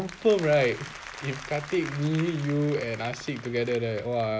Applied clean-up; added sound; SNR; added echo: none; Applause; 15 dB; none.